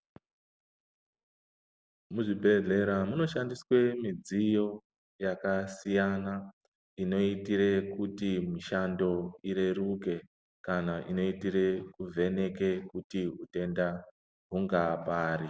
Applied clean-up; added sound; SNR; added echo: none; none; none; none.